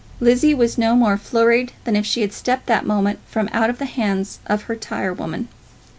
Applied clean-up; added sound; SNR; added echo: none; none; none; none.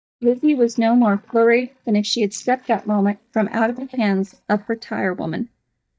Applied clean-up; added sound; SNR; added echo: neural mask model DeepFilterNet 3.